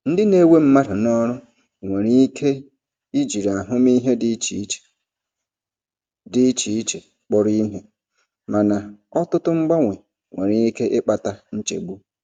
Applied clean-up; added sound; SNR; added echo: none; none; none; none.